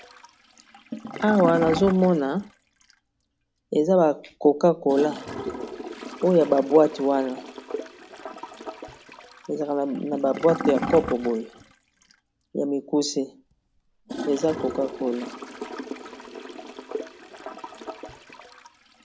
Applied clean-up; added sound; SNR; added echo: none; Toilet flush / Gurgling; 10 dB; none.